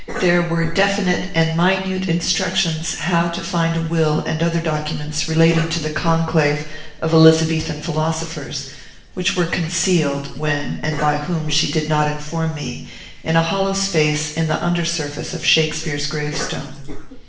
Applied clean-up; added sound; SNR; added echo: none; Cough; 11 dB; reverberation time 0.8 s.